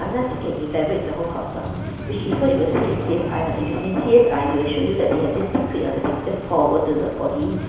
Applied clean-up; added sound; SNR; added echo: none; Screech; 9 dB; reverberation time 1.0 s.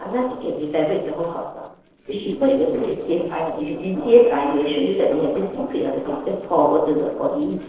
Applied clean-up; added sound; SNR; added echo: neural separator model SepFormer DNS4.